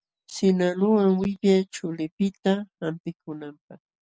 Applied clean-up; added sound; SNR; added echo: none; none; none; none.